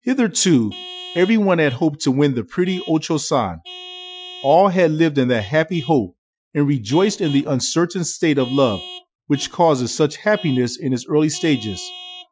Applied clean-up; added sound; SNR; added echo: classical method Wiener filter.